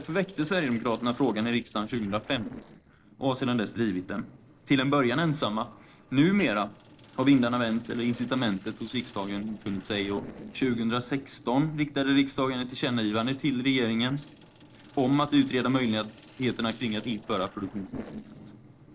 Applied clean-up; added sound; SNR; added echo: neural separator model SepFormer DNS4.